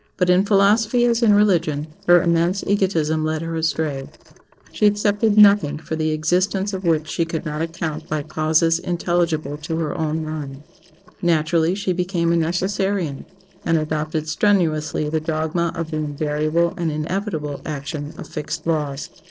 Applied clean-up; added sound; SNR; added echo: neural separator model SepFormer DNS4.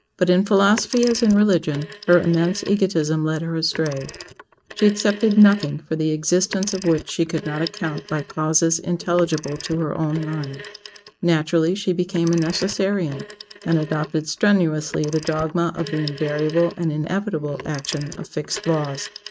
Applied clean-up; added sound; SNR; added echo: neural mask model RNNoise.